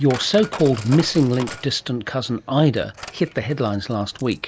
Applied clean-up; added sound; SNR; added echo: none; Coin (dropping); 17 dB; none.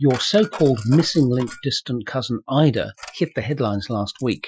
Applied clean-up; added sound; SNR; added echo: classical method Wiener filter.